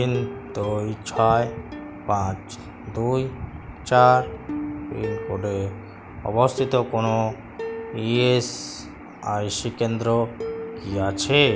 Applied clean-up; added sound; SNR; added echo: none; Plucked string instrument; 11 dB; none.